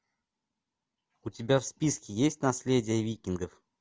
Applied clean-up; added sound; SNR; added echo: none; none; none; none.